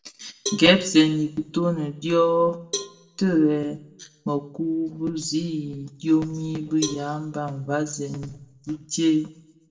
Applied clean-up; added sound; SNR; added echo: none; Cowbell; 15 dB; reverberation time 0.6 s.